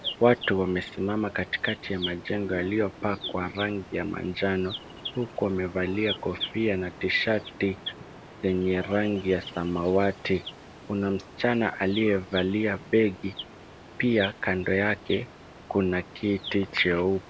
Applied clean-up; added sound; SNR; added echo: none; Ocean; 19 dB; none.